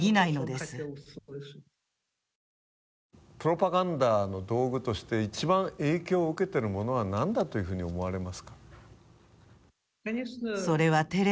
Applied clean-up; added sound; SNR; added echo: none; none; none; none.